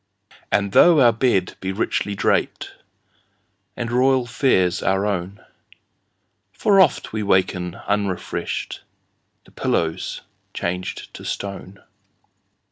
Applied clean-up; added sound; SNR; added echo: none; none; none; none.